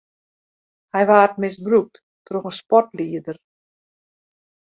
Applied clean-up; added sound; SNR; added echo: none; none; none; none.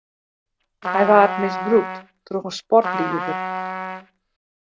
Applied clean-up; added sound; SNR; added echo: none; Trumpet; 6 dB; none.